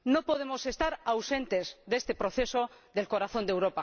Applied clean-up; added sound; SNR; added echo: none; none; none; none.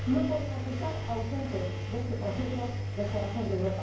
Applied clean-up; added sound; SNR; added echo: none; Engine; 1 dB; reverberation time 0.9 s.